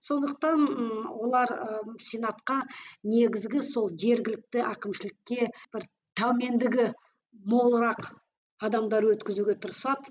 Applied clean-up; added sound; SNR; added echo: none; none; none; none.